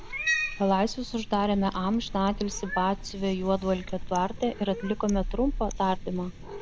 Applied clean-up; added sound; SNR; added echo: none; Cat; 7 dB; none.